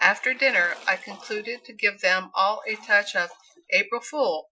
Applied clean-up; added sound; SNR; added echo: classical method Wiener filter.